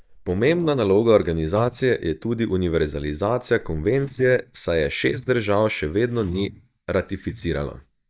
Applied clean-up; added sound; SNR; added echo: neural mask model DeepFilterNet 3.